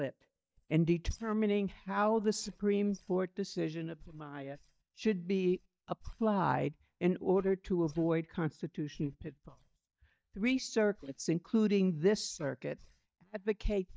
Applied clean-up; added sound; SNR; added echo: neural mask model DeepFilterNet 3.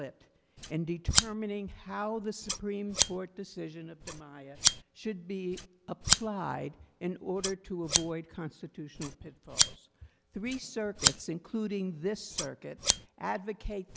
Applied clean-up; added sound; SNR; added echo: none; Scissors; -2 dB; none.